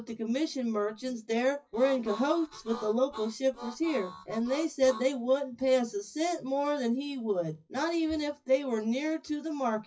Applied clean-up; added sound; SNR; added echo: classical method WPE with log-MMSE.